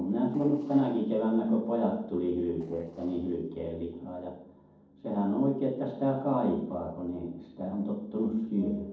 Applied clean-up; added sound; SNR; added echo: neural separator model SepFormer DNS4.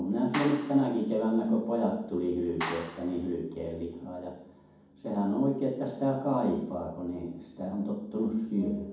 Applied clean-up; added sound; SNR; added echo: none; Clapping; 9 dB; reverberation time 1.2 s.